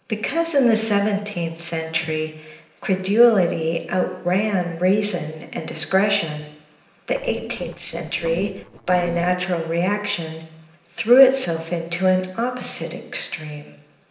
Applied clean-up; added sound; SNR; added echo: neural separator model SepFormer DNS4.